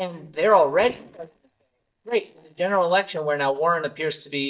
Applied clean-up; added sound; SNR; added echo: neural mask model DeepFilterNet 3.